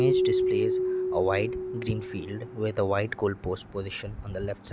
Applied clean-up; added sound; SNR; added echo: none; Keyboard (musical); -1 dB; none.